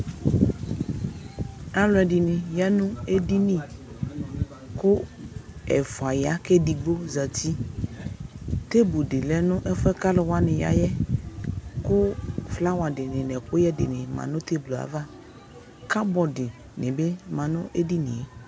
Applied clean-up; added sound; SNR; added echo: none; none; none; none.